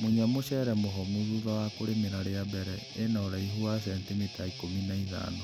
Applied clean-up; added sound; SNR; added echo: none; Guitar; 13 dB; none.